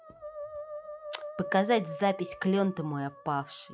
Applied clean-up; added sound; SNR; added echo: classical method log-MMSE.